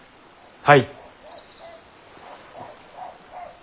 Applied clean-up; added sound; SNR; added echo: none; none; none; none.